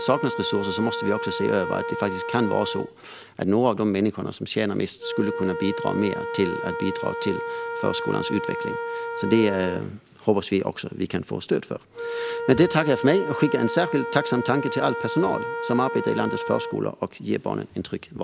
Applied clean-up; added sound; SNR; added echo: none; Wind instrument, woodwind instrument; 7 dB; none.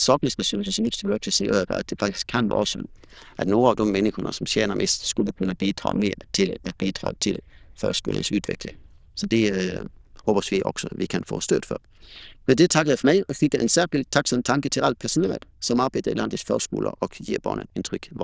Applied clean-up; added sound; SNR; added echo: neural diffusion model UNIVERSE++.